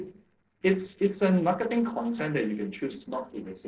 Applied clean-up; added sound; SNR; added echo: neural separator model SepFormer DNS4.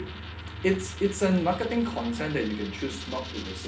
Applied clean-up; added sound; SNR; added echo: none; Coin (dropping); 16 dB; reverberation time 0.3 s.